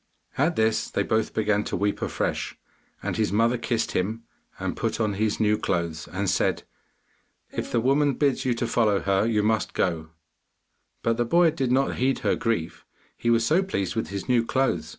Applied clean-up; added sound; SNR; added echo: none; Piano; 16 dB; none.